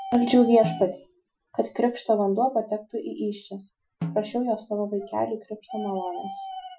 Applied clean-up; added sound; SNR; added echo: classical method Wiener filter.